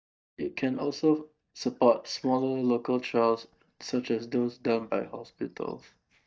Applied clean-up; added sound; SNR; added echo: neural mask model DeepFilterNet 3.